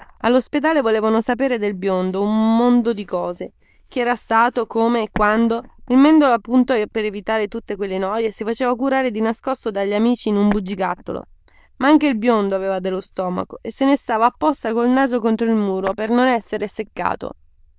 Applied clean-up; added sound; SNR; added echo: neural diffusion model UNIVERSE++.